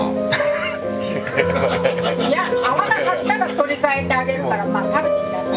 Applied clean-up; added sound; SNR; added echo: none; none; none; none.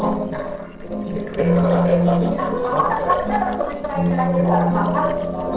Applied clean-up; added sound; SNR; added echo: neural separator model SepFormer DNS4.